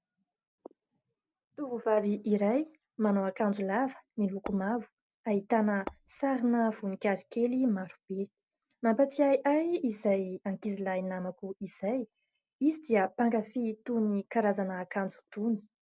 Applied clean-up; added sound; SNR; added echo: neural separator model SepFormer DNS4.